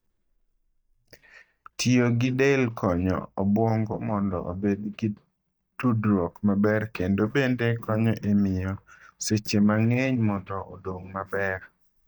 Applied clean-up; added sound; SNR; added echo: neural mask model DeepFilterNet 3.